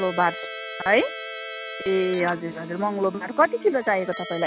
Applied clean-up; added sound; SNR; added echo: none; Keyboard (musical); 11 dB; none.